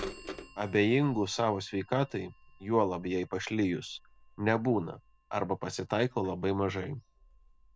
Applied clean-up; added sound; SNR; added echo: none; Bird vocalization, bird call, bird song / Telephone; 19 dB; none.